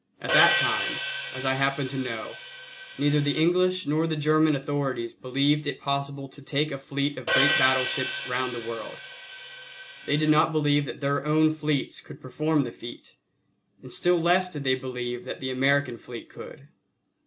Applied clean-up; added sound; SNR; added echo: none; Hi-hat; 2 dB; none.